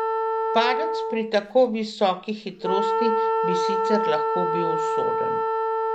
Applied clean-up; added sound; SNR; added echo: none; Wind instrument, woodwind instrument; -2 dB; none.